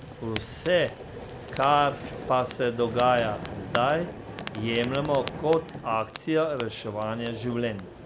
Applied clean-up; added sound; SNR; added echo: none; Fire + Vehicle; 11 dB; none.